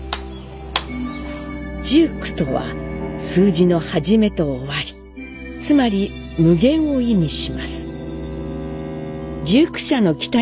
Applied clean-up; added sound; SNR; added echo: none; Bowed string instrument; 14 dB; none.